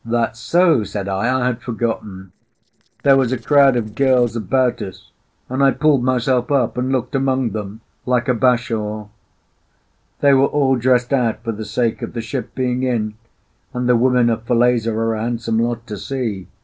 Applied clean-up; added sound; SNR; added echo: neural separator model SepFormer DNS4.